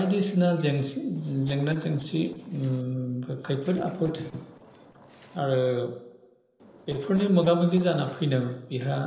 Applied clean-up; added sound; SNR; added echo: neural separator model SepFormer DNS4.